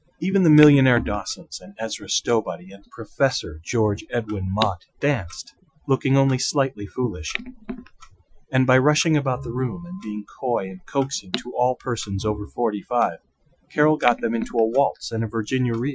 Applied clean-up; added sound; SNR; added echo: classical method Wiener filter.